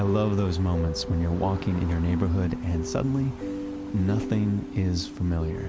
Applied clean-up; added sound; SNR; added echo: none; none; none; none.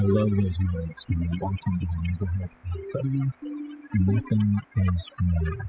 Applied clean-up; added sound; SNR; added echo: classical method spectral subtraction.